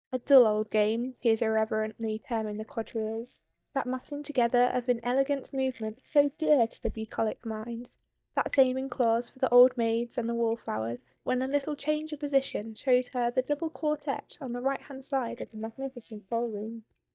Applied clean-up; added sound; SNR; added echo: neural mask model DeepFilterNet 3.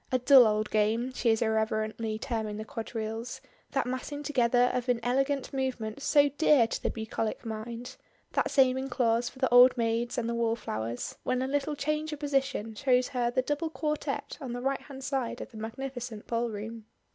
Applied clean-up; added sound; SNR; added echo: none; none; none; none.